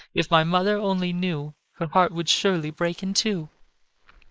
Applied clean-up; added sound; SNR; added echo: neural mask model Resemble Enhance denoiser.